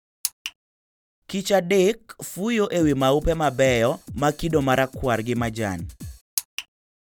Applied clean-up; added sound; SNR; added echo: none; Drum kit; 16 dB; none.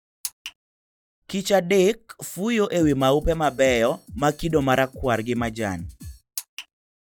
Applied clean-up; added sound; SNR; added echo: classical method log-MMSE.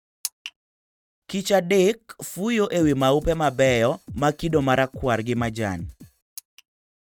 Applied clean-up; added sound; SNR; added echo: neural mask model RNNoise.